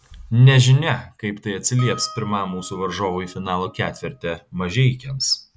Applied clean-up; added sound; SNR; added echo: none; Harp; 19 dB; none.